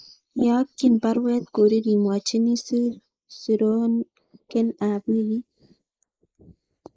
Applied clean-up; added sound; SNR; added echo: neural mask model Resemble Enhance denoiser.